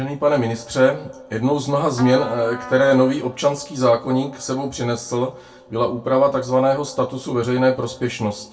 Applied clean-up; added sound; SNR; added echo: none; Trumpet; 16 dB; reverberation time 0.2 s.